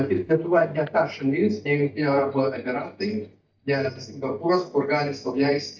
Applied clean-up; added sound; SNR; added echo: neural mask model DeepFilterNet 3.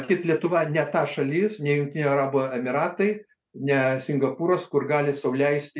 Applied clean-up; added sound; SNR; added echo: none; none; none; none.